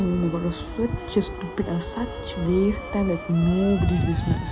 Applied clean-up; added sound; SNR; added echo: none; Musical instrument + Bowed string instrument; 14 dB; none.